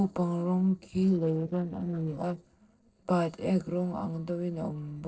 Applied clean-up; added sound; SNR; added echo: neural separator model SepFormer DNS4.